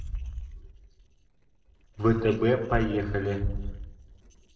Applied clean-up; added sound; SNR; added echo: neural separator model SepFormer DNS4.